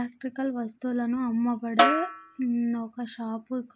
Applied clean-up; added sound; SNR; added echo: none; Snare drum; -1 dB; none.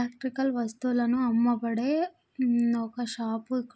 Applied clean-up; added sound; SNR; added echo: none; none; none; none.